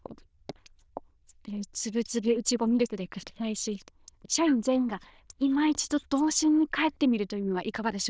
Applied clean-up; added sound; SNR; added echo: neural diffusion model UNIVERSE++.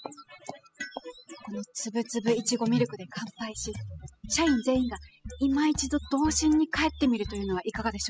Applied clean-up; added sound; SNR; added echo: classical method spectral subtraction.